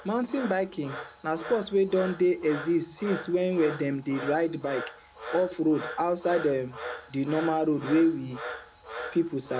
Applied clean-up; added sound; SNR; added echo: none; Frog; 12 dB; none.